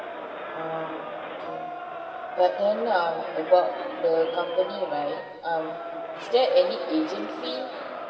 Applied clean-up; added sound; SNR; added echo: none; Crowd; 9 dB; reverberation time 2.7 s.